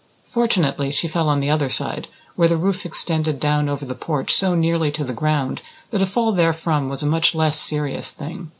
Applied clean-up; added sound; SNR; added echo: none; none; none; none.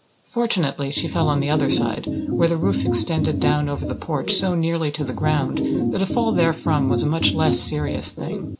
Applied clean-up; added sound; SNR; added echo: none; Organ; 1 dB; none.